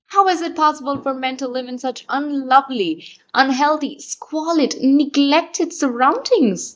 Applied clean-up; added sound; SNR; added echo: neural mask model DeepFilterNet 3.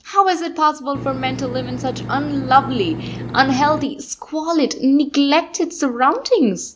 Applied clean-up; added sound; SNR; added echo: none; Engine; 9 dB; none.